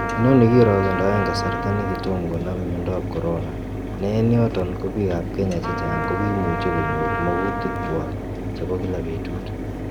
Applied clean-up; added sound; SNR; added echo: none; Trumpet + Mechanisms; 3 dB; none.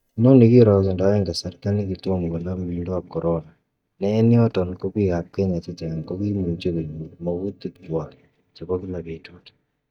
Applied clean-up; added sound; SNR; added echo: neural mask model DeepFilterNet 3.